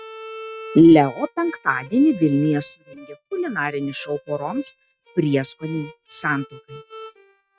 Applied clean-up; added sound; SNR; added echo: neural mask model RNNoise.